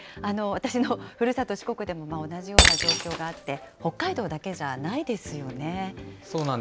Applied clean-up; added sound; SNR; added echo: none; Shatter; -1 dB; none.